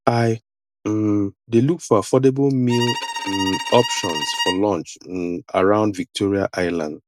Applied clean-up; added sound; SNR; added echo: none; Bowed string instrument; 6 dB; none.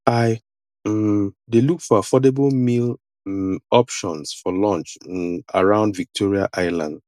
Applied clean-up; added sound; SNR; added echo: none; none; none; none.